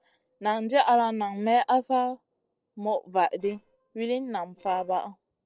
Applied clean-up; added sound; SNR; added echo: neural separator model SepFormer DNS4.